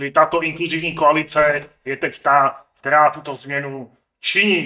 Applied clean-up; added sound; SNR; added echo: neural mask model DeepFilterNet 3.